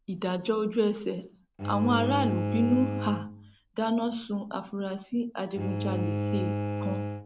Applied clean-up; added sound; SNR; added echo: none; Bowed string instrument; 4 dB; none.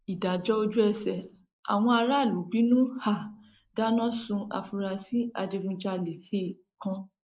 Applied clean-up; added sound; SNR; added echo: neural mask model Resemble Enhance denoiser.